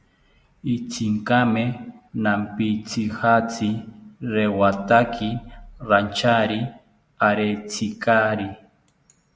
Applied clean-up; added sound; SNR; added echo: none; none; none; none.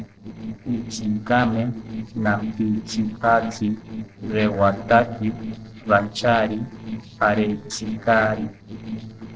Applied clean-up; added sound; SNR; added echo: neural separator model SepFormer DNS4.